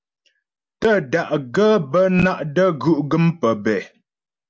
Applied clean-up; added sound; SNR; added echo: none; none; none; none.